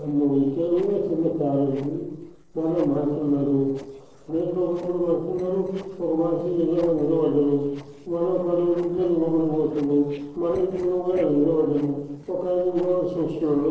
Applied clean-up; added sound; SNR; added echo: neural separator model SepFormer DNS4.